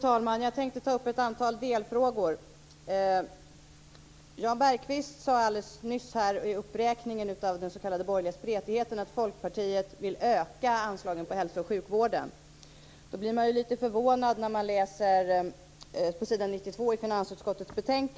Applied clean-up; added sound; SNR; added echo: none; none; none; none.